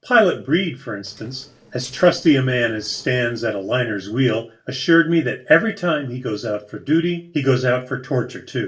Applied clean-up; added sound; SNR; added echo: neural separator model SepFormer DNS4.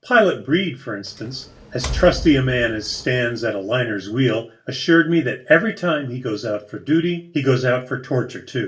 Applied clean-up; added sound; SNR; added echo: none; Door; 12 dB; reverberation time 0.3 s.